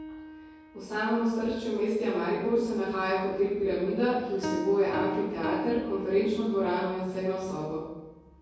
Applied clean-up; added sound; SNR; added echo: none; Piano; 11 dB; reverberation time 1.3 s.